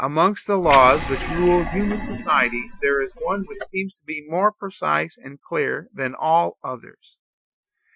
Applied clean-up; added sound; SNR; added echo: classical method Wiener filter.